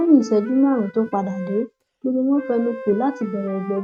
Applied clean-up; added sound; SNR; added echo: neural mask model RNNoise.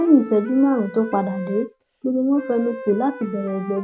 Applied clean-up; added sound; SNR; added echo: none; Wind instrument, woodwind instrument; 15 dB; none.